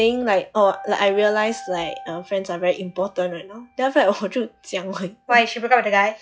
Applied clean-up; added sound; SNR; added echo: classical method log-MMSE.